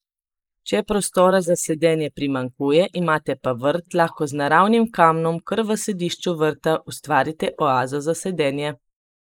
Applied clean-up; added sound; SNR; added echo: neural mask model Resemble Enhance denoiser.